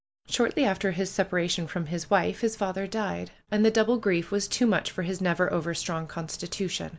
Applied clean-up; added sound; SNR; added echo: none; none; none; none.